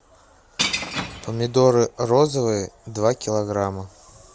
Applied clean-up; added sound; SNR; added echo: none; Shatter / Crushing; 9 dB; none.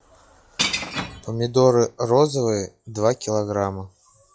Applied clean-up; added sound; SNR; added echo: classical method log-MMSE.